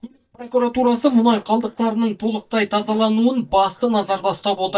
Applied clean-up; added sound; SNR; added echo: neural mask model DeepFilterNet 3.